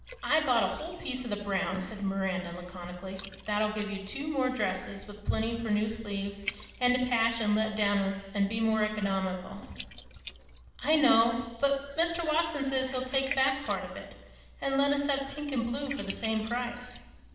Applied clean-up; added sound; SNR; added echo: none; Liquid; 16 dB; reverberation time 1.0 s.